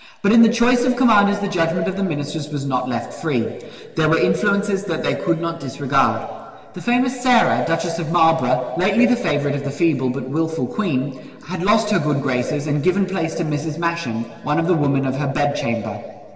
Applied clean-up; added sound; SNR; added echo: none; none; none; reverberation time 1.9 s.